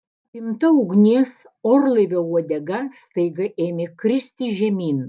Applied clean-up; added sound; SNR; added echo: none; none; none; none.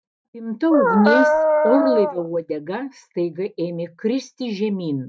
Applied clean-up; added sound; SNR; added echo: neural mask model RNNoise.